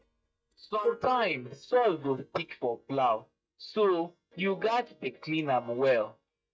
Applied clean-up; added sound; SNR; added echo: neural mask model DeepFilterNet 3.